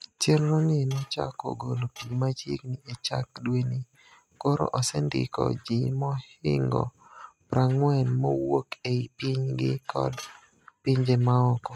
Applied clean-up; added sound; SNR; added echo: neural mask model RNNoise.